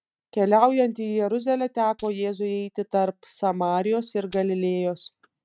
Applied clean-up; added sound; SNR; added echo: neural mask model RNNoise.